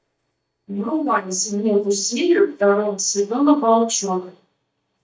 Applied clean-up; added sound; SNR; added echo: neural mask model DeepFilterNet 3.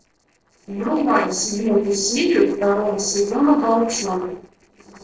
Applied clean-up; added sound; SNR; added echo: neural separator model SepFormer DNS4.